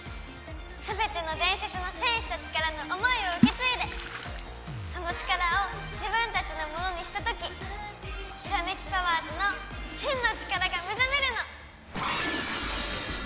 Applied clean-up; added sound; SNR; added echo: none; Water / Splash, splatter; 1 dB; none.